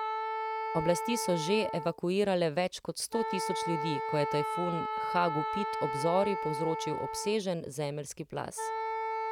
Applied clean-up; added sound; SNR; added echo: none; Wind instrument, woodwind instrument; 3 dB; none.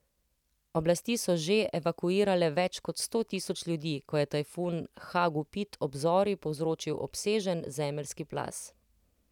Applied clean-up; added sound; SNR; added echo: none; none; none; none.